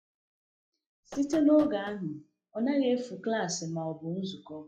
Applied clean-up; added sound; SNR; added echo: classical method log-MMSE.